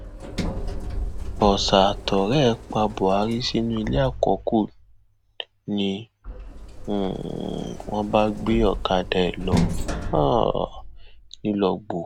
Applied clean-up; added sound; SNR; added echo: none; Sliding door; 7 dB; none.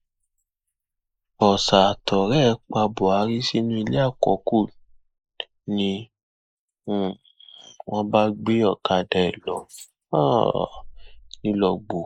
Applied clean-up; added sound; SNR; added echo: neural mask model Resemble Enhance denoiser.